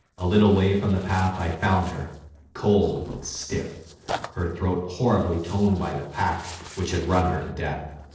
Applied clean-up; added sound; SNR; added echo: neural separator model SepFormer DNS4.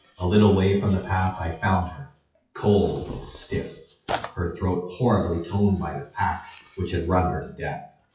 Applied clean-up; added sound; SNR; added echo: classical method WPE with log-MMSE.